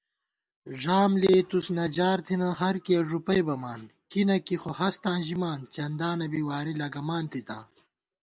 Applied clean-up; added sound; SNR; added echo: none; none; none; none.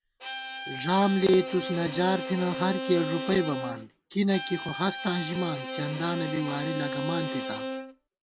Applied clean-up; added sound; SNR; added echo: none; Bowed string instrument; 7 dB; none.